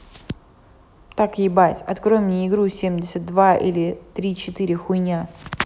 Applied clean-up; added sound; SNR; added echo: none; none; none; none.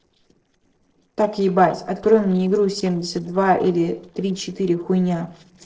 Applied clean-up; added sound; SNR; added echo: neural separator model SepFormer DNS4.